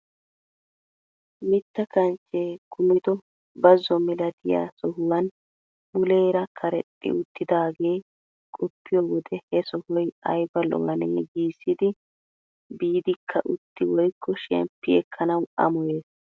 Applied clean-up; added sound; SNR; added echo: none; none; none; none.